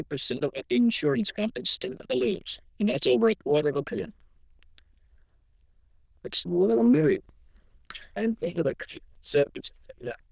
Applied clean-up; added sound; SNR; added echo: neural diffusion model UNIVERSE++.